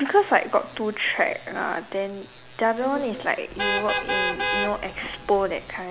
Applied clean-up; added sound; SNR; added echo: none; Vehicle horn, car horn, honking; 3 dB; none.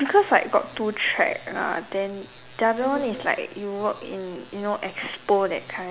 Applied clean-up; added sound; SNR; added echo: none; none; none; none.